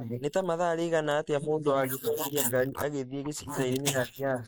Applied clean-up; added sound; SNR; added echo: neural mask model Resemble Enhance denoiser.